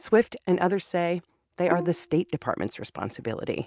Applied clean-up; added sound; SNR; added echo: neural mask model RNNoise.